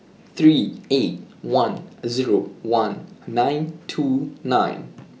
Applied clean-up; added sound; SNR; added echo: none; none; none; none.